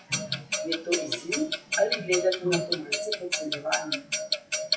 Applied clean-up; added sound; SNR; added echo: classical method WPE with log-MMSE.